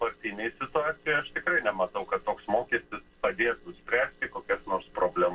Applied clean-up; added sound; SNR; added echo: neural separator model SepFormer DNS4.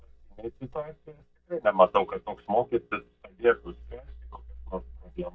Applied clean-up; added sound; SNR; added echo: neural mask model DeepFilterNet 3.